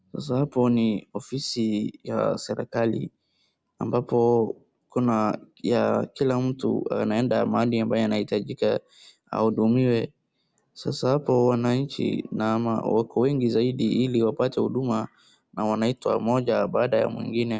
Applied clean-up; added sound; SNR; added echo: none; none; none; none.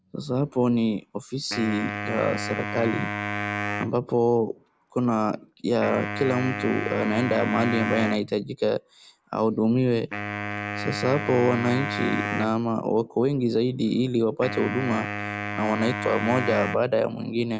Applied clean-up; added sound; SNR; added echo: none; Wind instrument, woodwind instrument; 7 dB; none.